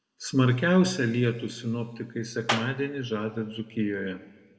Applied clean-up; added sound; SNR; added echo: none; Clapping; 7 dB; reverberation time 1.3 s.